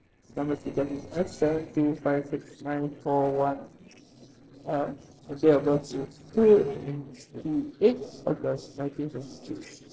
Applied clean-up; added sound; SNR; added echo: neural separator model SepFormer DNS4.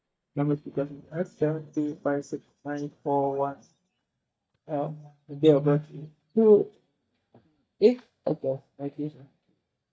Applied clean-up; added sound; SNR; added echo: neural mask model DeepFilterNet 3.